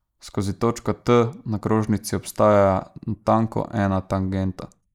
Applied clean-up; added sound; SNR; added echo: neural mask model Resemble Enhance denoiser.